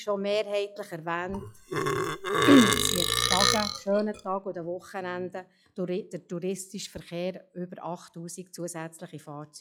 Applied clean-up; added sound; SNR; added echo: classical method log-MMSE.